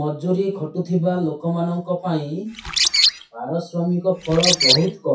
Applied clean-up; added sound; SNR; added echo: classical method WPE with log-MMSE.